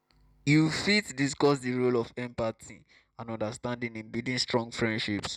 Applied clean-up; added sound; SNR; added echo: none; none; none; none.